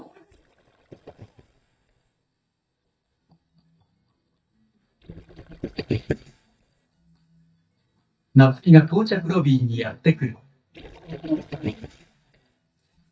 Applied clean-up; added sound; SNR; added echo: neural mask model DeepFilterNet 3.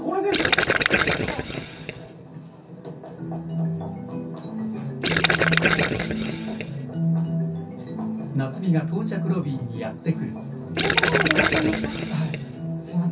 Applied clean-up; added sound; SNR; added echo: none; Gurgling; -3 dB; reverberation time 0.3 s.